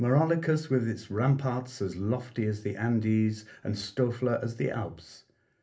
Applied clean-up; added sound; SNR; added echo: none; none; none; reverberation time 0.3 s.